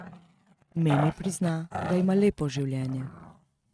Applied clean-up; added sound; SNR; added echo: neural mask model RNNoise.